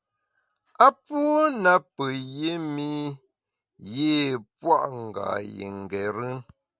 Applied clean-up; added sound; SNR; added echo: none; none; none; none.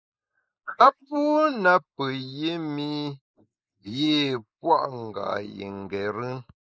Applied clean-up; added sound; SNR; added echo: neural mask model Resemble Enhance denoiser.